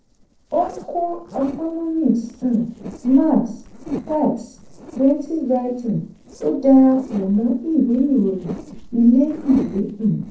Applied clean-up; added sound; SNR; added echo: neural separator model SepFormer DNS4.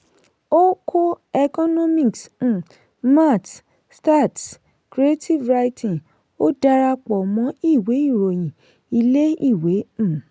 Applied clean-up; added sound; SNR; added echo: none; none; none; none.